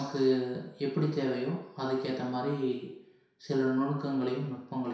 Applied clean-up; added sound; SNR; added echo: none; none; none; reverberation time 0.7 s.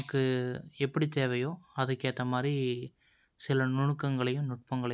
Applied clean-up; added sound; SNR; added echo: none; none; none; none.